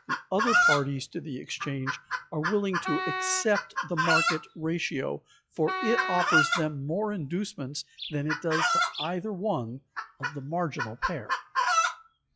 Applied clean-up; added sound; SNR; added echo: classical method log-MMSE.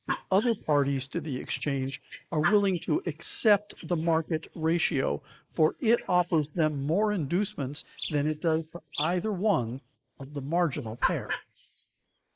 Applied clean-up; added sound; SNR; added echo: neural mask model Resemble Enhance denoiser.